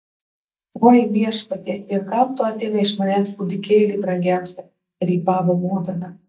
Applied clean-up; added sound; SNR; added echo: neural mask model DeepFilterNet 3.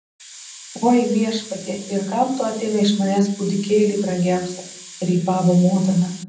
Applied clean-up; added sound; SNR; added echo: none; Hiss; 18 dB; reverberation time 0.6 s.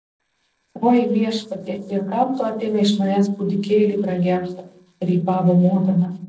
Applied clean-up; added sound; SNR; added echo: neural separator model SepFormer DNS4.